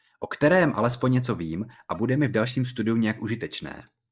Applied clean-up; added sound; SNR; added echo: neural mask model DeepFilterNet 3.